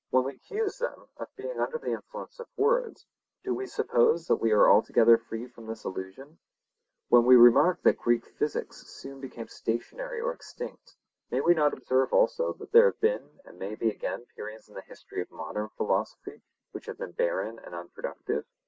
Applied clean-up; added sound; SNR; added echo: none; none; none; none.